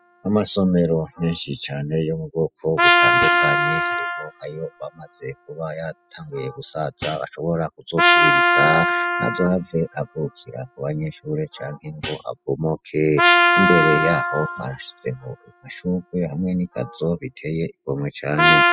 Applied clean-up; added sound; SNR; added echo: classical method spectral subtraction.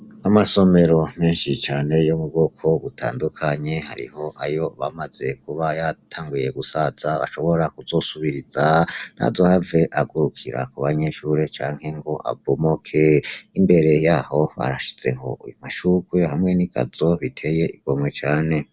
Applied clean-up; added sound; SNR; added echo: none; none; none; none.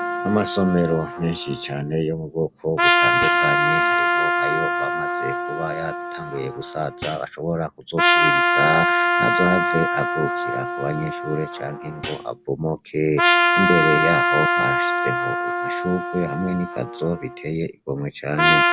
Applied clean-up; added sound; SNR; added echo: none; Trumpet + Hi-hat; -3 dB; none.